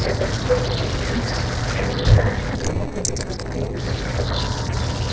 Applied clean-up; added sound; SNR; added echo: neural separator model SepFormer DNS4.